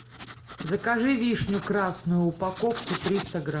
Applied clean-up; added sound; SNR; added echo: none; Writing; 11 dB; reverberation time 0.7 s.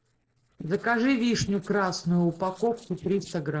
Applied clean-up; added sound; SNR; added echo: neural separator model SepFormer DNS4.